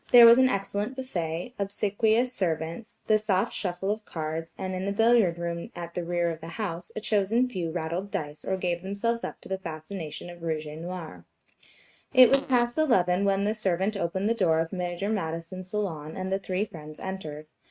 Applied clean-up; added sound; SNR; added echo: neural mask model RNNoise.